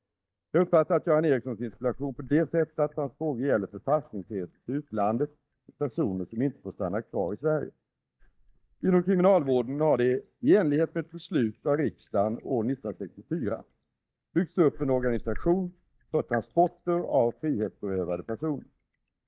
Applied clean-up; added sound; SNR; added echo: neural mask model DeepFilterNet 3.